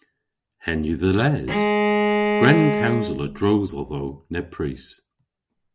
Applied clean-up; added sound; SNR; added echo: none; Bowed string instrument; -2 dB; none.